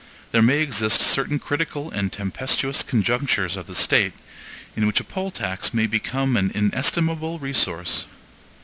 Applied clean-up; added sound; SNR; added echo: none; none; none; none.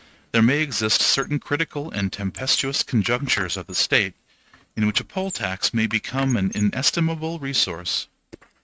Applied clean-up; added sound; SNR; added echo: neural mask model RNNoise.